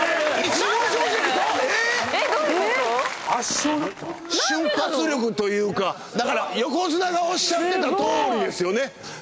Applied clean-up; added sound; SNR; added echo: none; Fart; 14 dB; none.